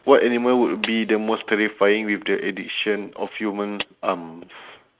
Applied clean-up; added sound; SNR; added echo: neural mask model RNNoise.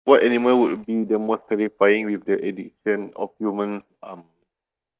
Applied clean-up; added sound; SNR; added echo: neural mask model DeepFilterNet 3.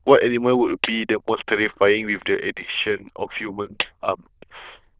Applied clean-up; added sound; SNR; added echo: neural diffusion model UNIVERSE++.